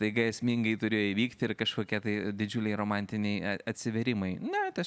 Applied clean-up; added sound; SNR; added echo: none; none; none; none.